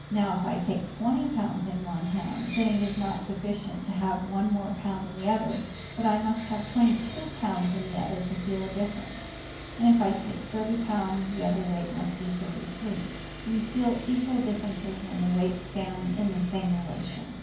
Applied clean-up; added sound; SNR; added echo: none; Sawing; 11 dB; reverberation time 0.9 s.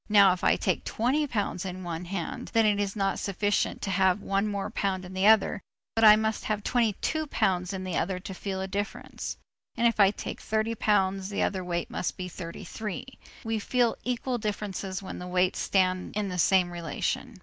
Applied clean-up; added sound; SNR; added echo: none; none; none; none.